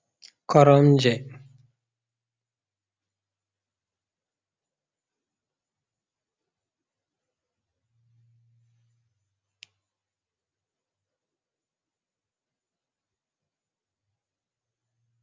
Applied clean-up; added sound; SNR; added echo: none; none; none; none.